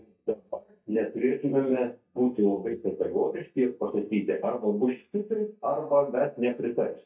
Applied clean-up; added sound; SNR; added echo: neural mask model DeepFilterNet 3.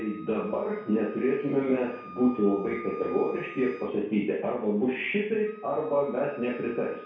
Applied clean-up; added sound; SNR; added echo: none; Wind instrument, woodwind instrument; 19 dB; reverberation time 0.6 s.